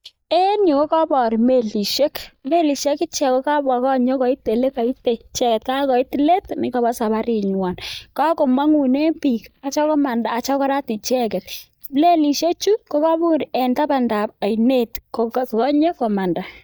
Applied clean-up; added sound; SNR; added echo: neural mask model DeepFilterNet 3.